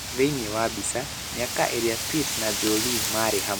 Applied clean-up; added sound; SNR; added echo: none; Wind; 2 dB; none.